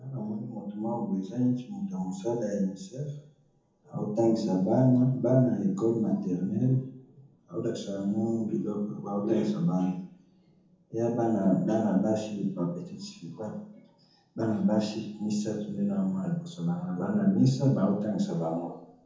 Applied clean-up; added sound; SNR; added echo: none; none; none; reverberation time 0.7 s.